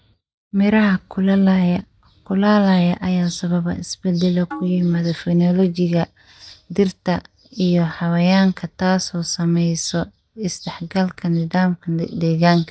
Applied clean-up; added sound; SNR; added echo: neural mask model DeepFilterNet 3.